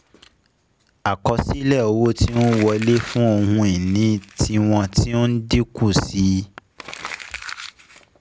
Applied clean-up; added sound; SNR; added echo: none; Crumpling, crinkling; 19 dB; none.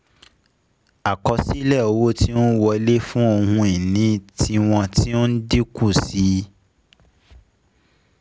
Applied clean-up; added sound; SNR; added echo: none; none; none; none.